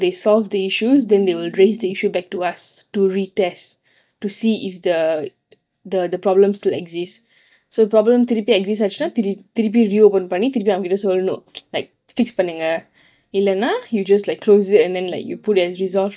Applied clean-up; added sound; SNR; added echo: neural mask model DeepFilterNet 3.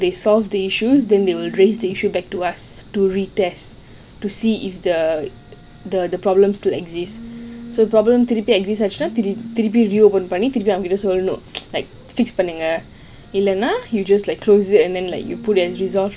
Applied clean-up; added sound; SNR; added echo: none; Telephone; 19 dB; none.